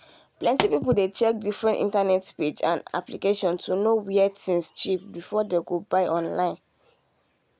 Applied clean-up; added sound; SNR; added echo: none; Explosion; 8 dB; none.